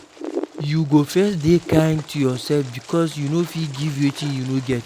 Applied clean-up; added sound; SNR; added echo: none; Wind; 13 dB; none.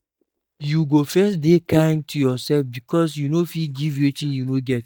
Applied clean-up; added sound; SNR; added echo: neural mask model DeepFilterNet 3.